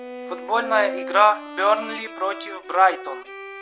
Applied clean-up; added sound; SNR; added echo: none; Bowed string instrument; 12 dB; none.